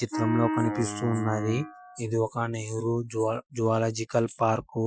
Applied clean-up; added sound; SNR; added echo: classical method Wiener filter.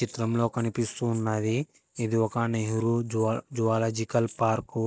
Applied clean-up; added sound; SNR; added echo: none; none; none; none.